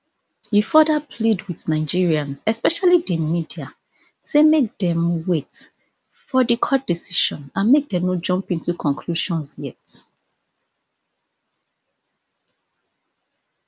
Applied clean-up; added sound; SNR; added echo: none; none; none; none.